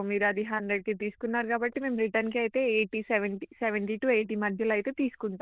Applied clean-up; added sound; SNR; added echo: neural diffusion model UNIVERSE++.